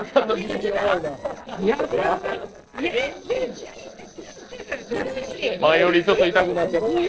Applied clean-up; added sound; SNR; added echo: neural separator model SepFormer DNS4.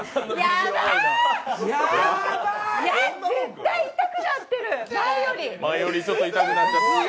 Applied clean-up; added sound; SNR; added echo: none; none; none; none.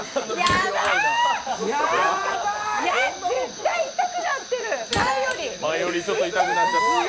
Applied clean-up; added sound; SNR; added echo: none; Fire; 12 dB; none.